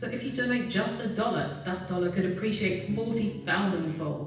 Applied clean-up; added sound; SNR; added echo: none; Guitar; 16 dB; reverberation time 0.9 s.